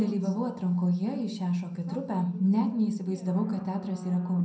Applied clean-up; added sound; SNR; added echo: none; Livestock, farm animals, working animals; 19 dB; reverberation time 0.5 s.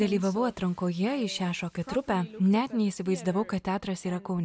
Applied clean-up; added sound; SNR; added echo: none; none; none; none.